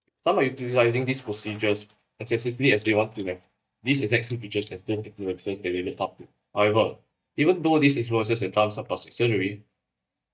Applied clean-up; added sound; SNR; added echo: neural mask model DeepFilterNet 3.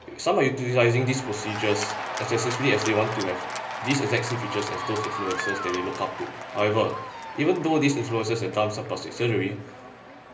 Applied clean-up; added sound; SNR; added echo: none; Applause / Cheering; 8 dB; reverberation time 0.5 s.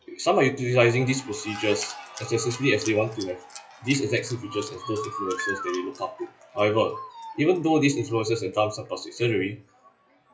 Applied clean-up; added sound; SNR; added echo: classical method WPE with log-MMSE.